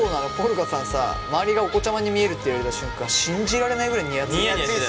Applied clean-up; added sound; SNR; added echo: none; none; none; reverberation time 0.7 s.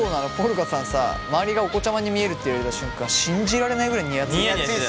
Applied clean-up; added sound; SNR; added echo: none; none; none; none.